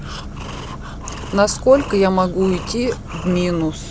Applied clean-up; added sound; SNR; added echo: none; Breathing; 16 dB; none.